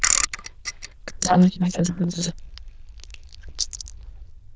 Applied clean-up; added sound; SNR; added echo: neural diffusion model UNIVERSE++.